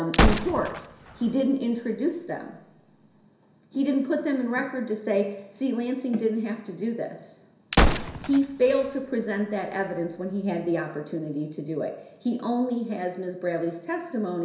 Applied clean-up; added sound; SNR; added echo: none; Gunshot, gunfire; 0 dB; reverberation time 0.7 s.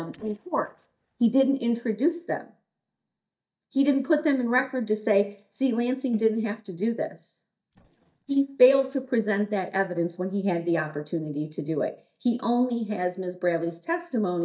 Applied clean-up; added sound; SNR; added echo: neural mask model DeepFilterNet 3.